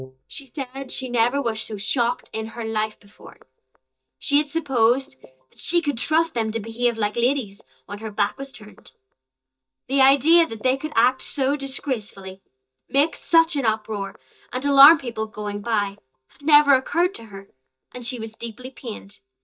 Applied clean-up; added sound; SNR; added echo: neural mask model DeepFilterNet 3.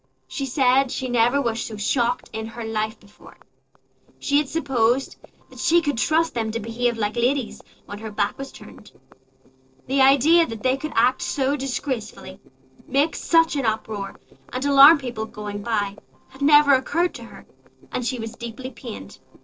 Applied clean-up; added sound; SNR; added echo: neural separator model SepFormer DNS4.